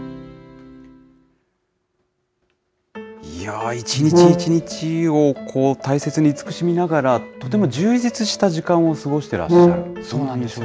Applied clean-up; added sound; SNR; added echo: none; Brass instrument; -4 dB; none.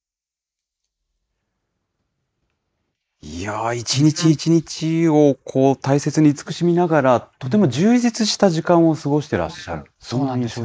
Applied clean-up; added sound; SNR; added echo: neural mask model Resemble Enhance denoiser.